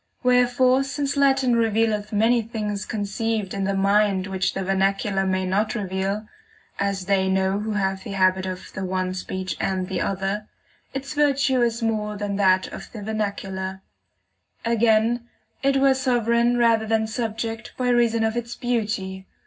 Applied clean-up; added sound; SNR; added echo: none; none; none; reverberation time 0.4 s.